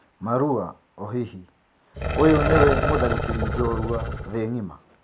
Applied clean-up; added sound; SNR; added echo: none; Growling; 2 dB; none.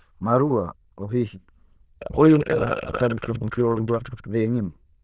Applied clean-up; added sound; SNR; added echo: neural diffusion model UNIVERSE++.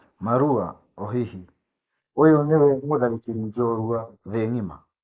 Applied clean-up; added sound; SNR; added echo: neural mask model Resemble Enhance denoiser.